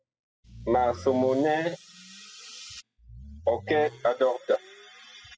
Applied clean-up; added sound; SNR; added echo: classical method spectral subtraction.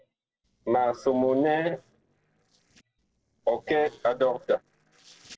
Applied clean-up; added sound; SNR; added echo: neural separator model SepFormer DNS4.